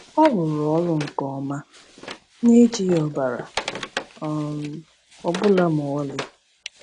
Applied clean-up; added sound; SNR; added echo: none; Wood; 14 dB; none.